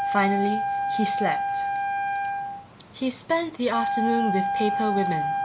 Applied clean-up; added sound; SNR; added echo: none; Wind instrument, woodwind instrument; -1 dB; none.